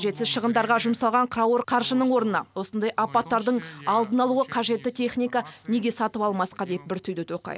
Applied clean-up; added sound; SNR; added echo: none; none; none; none.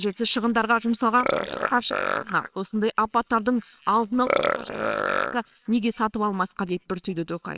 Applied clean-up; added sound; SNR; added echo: neural separator model SepFormer WHAMR!.